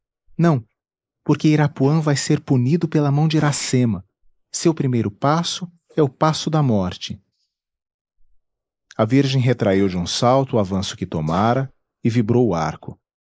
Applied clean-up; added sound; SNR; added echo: neural mask model Resemble Enhance denoiser.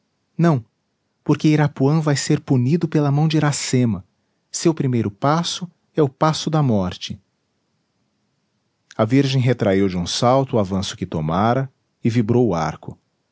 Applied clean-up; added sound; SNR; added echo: none; none; none; none.